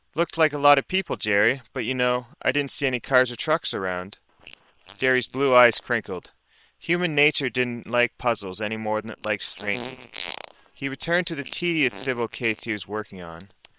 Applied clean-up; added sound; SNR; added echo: neural separator model SepFormer WHAM!.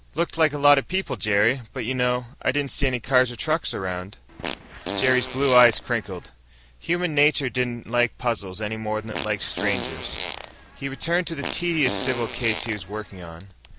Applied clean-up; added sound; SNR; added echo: none; Fart; 9 dB; none.